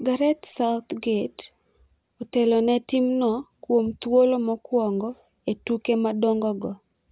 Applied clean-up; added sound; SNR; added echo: none; none; none; none.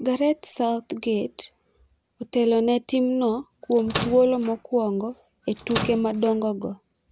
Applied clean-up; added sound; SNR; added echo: none; Microwave oven; 9 dB; none.